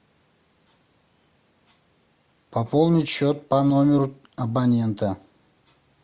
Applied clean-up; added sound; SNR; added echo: none; none; none; none.